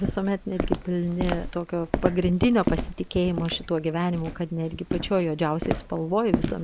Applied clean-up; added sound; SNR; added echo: none; Walk, footsteps; 5 dB; none.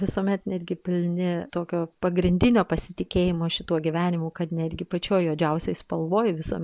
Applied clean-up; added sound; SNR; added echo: none; none; none; none.